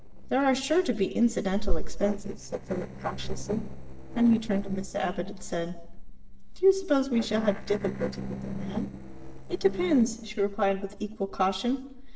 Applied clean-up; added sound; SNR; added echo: neural separator model SepFormer DNS4.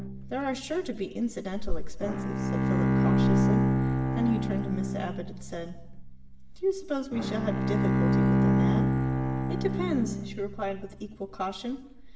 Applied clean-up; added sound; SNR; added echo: none; Bowed string instrument; -4 dB; reverberation time 0.8 s.